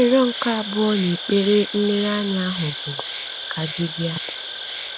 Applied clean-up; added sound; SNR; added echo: none; Insect; 8 dB; none.